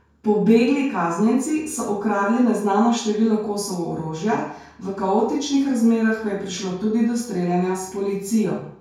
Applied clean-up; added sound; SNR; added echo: none; none; none; reverberation time 0.5 s.